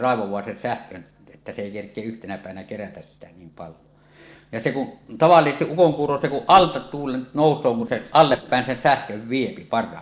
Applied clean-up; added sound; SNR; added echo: neural separator model SepFormer DNS4.